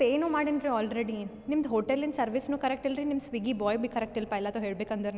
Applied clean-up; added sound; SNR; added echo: none; none; none; none.